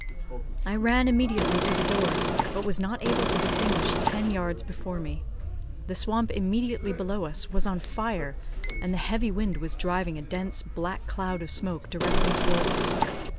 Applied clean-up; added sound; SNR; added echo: none; Chink, clink + Engine / Car; -3 dB; none.